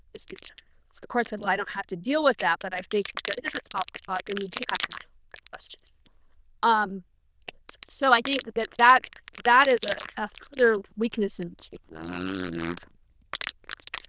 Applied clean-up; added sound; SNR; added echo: neural diffusion model UNIVERSE++.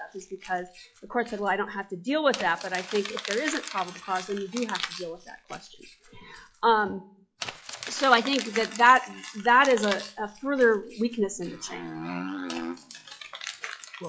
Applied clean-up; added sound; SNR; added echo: classical method log-MMSE.